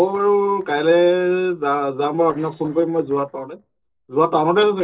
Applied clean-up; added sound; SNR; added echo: neural separator model SepFormer DNS4.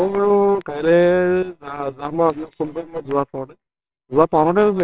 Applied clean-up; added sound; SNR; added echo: neural separator model SepFormer WHAMR!.